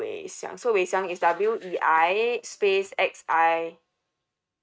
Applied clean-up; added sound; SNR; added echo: neural mask model RNNoise.